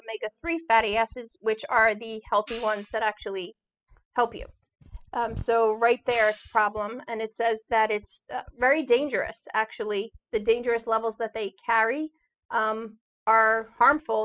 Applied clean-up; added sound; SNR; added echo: classical method spectral subtraction.